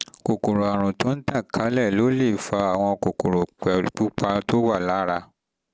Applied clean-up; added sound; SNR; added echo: none; none; none; none.